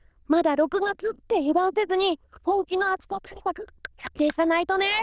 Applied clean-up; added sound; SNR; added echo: neural diffusion model UNIVERSE++.